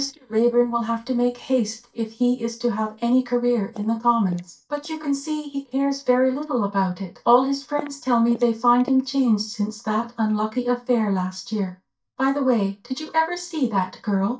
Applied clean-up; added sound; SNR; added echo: neural mask model DeepFilterNet 3.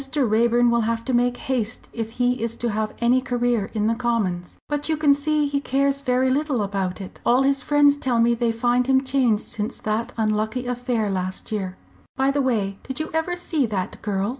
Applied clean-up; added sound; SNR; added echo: none; none; none; none.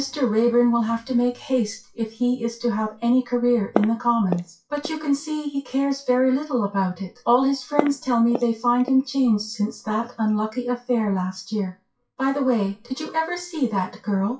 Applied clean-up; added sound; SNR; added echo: classical method WPE with log-MMSE.